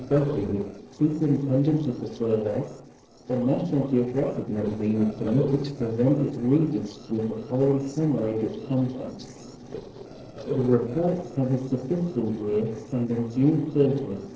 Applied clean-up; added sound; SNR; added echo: neural separator model SepFormer DNS4.